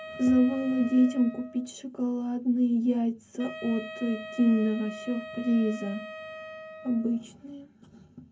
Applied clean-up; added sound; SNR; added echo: none; Wind instrument, woodwind instrument; 15 dB; reverberation time 0.3 s.